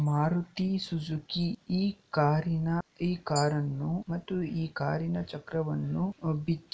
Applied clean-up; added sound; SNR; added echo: neural mask model Resemble Enhance denoiser.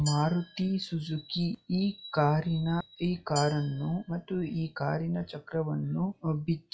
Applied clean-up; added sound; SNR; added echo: classical method log-MMSE.